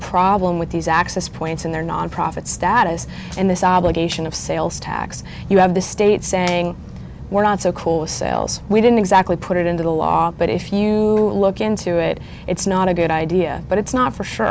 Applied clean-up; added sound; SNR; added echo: none; none; none; none.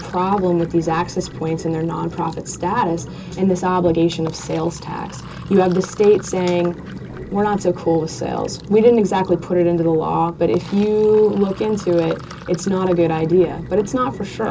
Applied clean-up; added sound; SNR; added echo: none; Sink (filling or washing); 20 dB; reverberation time 0.2 s.